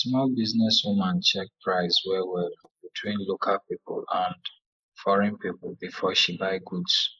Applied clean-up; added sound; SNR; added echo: neural mask model Resemble Enhance denoiser.